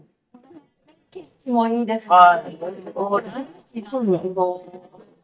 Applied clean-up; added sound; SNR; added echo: neural mask model DeepFilterNet 3.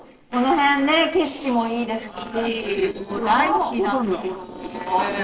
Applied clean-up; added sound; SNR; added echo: neural separator model SepFormer DNS4.